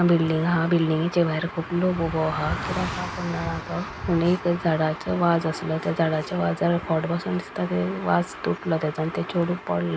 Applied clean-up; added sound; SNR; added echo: none; Car passing by; 16 dB; none.